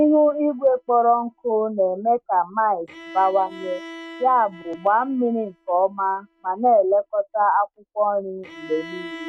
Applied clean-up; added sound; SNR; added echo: neural mask model RNNoise.